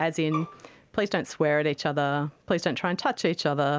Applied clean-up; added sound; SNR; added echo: none; Bowed string instrument; 12 dB; none.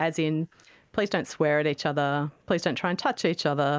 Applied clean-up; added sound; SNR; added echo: neural mask model Resemble Enhance denoiser.